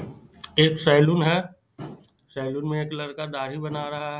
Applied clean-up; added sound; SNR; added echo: none; none; none; none.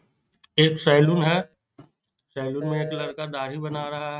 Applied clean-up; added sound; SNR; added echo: neural mask model RNNoise.